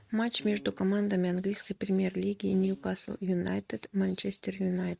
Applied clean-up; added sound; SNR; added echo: neural mask model RNNoise.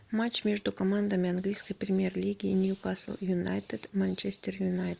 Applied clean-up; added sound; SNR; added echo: none; none; none; none.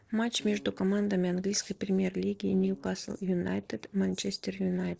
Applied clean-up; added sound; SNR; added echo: neural separator model SepFormer DNS4.